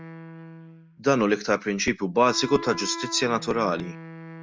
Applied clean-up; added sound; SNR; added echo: none; Wind instrument, woodwind instrument; 14 dB; none.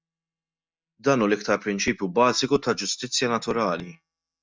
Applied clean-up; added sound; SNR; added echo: neural mask model DeepFilterNet 3.